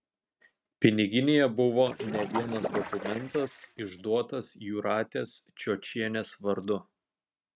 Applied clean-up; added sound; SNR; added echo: neural mask model RNNoise.